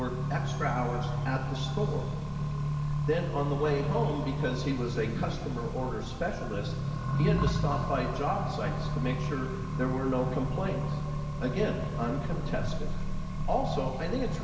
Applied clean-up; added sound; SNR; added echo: none; Accelerating, revving, vroom; -1 dB; reverberation time 2.7 s.